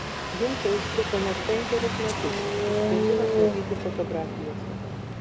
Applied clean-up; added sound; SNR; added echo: none; Engine starting; -3 dB; none.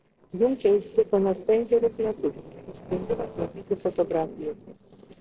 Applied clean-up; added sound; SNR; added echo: neural separator model SepFormer DNS4.